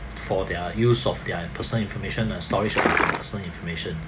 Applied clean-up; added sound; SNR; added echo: none; Liquid; -3 dB; none.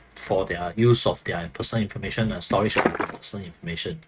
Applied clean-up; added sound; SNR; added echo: neural mask model RNNoise.